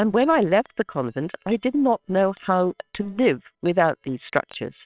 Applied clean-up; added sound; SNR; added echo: neural separator model SepFormer WHAMR!.